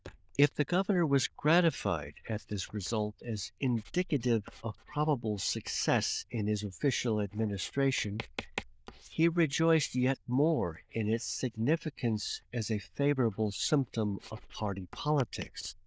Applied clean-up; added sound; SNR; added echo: neural diffusion model UNIVERSE++.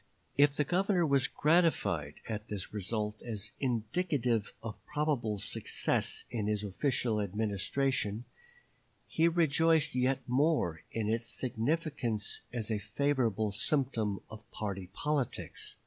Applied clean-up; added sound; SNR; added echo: none; none; none; none.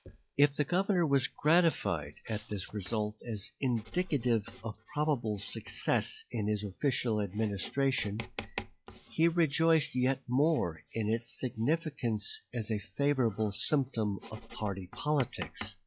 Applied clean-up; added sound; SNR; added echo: classical method log-MMSE.